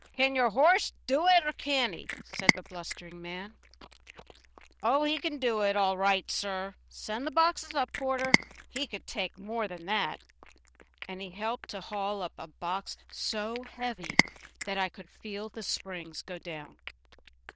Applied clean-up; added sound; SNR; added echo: neural diffusion model UNIVERSE++.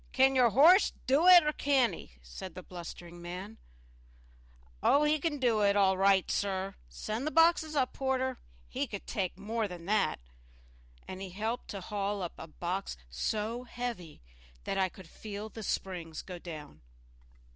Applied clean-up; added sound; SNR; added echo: none; none; none; none.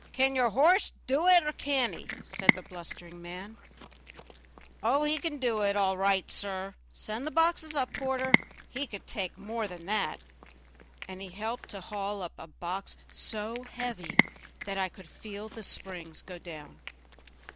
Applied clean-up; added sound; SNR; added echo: none; Cat; 6 dB; none.